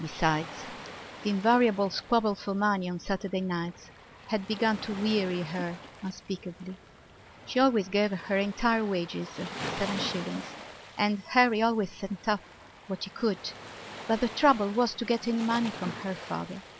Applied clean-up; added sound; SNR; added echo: none; Waves, surf; 13 dB; none.